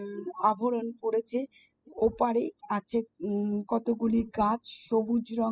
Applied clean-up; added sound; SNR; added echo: classical method spectral subtraction.